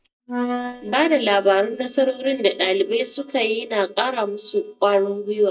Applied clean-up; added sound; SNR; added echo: neural mask model DeepFilterNet 3.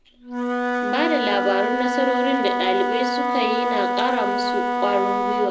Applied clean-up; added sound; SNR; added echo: none; Wind instrument, woodwind instrument; -2 dB; reverberation time 0.4 s.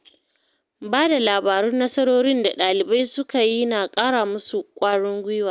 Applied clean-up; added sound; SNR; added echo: none; none; none; none.